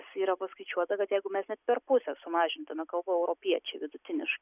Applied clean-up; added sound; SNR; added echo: none; none; none; none.